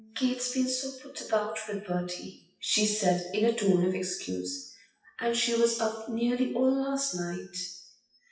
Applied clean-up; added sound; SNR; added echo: classical method WPE with log-MMSE.